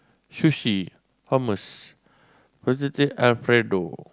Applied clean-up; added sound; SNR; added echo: none; none; none; none.